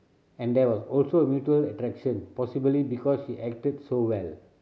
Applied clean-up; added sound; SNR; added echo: none; none; none; none.